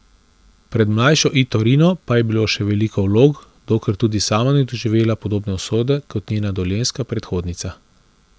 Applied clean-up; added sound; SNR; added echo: none; none; none; none.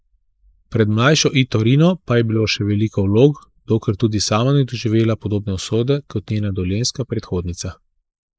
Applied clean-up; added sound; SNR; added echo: neural mask model Resemble Enhance denoiser.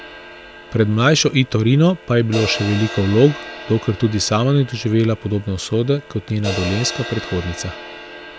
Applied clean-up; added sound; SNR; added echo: none; Crash cymbal; 14 dB; none.